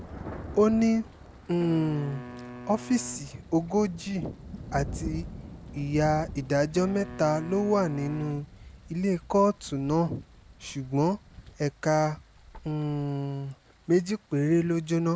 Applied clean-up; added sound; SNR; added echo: none; Thunder + Wind instrument, woodwind instrument; 14 dB; none.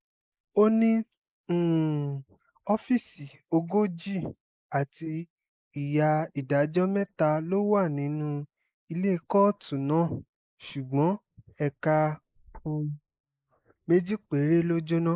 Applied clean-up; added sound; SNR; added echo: neural mask model Resemble Enhance denoiser.